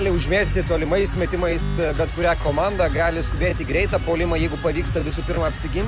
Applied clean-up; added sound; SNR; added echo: none; none; none; none.